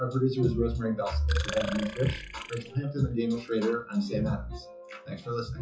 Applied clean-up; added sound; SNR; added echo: classical method WPE with log-MMSE.